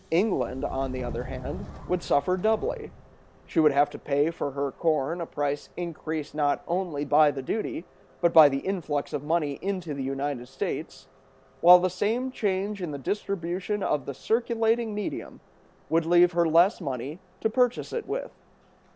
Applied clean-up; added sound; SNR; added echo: none; Subway, metro, underground; 20 dB; none.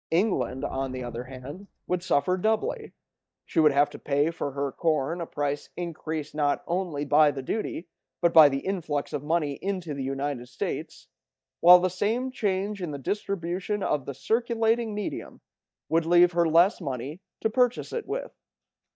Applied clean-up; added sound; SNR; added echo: neural mask model DeepFilterNet 3.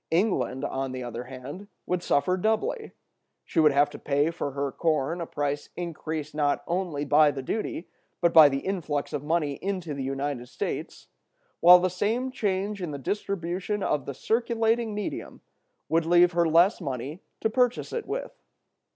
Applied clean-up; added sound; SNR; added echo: none; none; none; none.